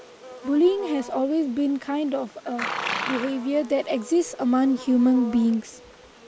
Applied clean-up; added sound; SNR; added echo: none; Livestock, farm animals, working animals; 12 dB; none.